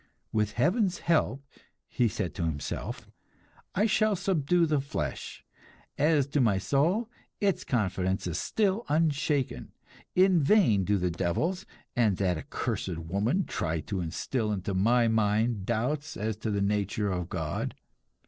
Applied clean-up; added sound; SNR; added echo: neural separator model SepFormer DNS4.